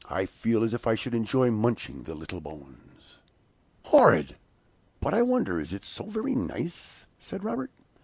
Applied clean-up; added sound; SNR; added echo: none; none; none; none.